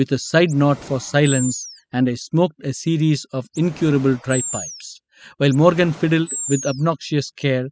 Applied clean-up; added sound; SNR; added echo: classical method spectral subtraction.